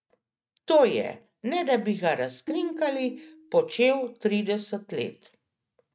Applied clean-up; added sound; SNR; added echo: neural mask model RNNoise.